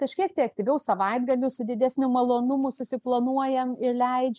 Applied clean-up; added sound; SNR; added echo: none; none; none; none.